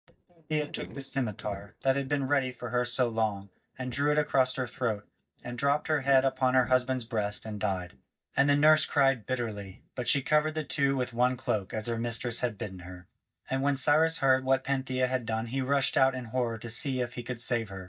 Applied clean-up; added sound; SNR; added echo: neural mask model DeepFilterNet 3.